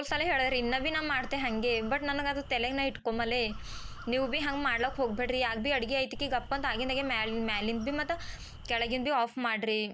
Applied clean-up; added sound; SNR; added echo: none; Crow; 10 dB; none.